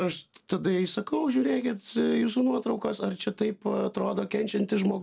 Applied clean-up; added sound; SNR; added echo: none; none; none; none.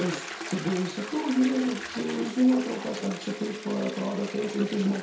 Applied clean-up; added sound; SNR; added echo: none; Toilet flush; 12 dB; reverberation time 0.6 s.